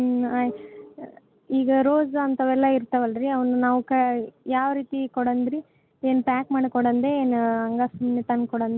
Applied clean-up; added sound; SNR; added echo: none; none; none; none.